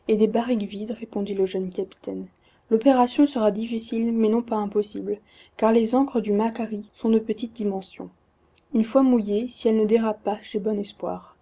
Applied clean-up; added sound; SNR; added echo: none; none; none; none.